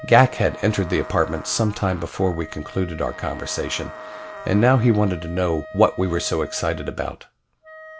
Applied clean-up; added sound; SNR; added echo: none; Fart + Wind instrument, woodwind instrument; 16 dB; none.